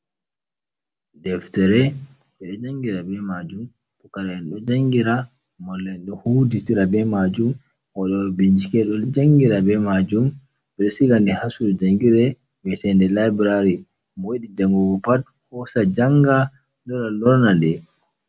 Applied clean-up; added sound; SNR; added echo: none; none; none; none.